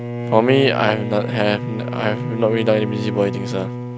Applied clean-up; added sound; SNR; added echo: none; Bowed string instrument; 6 dB; none.